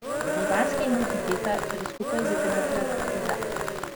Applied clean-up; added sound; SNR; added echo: none; Cheering; -3 dB; none.